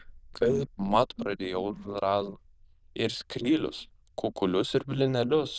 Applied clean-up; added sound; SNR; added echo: neural diffusion model UNIVERSE++.